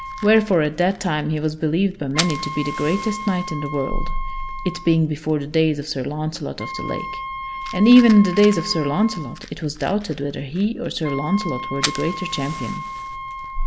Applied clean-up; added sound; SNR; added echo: none; Fire + Wind instrument, woodwind instrument; 9 dB; none.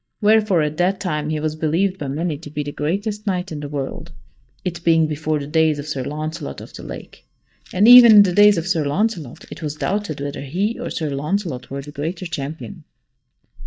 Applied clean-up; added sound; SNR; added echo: neural mask model DeepFilterNet 3.